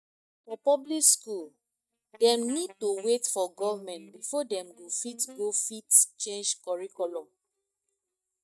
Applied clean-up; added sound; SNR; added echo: neural mask model DeepFilterNet 3.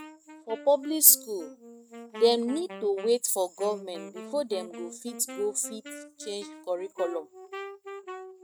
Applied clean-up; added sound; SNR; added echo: neural mask model RNNoise.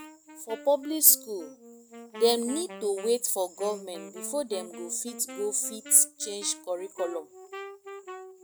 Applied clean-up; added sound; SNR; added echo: none; Wind instrument, woodwind instrument; 16 dB; none.